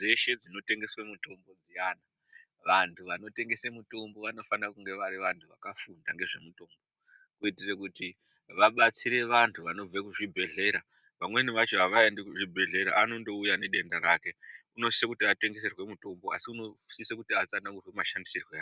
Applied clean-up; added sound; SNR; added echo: none; none; none; none.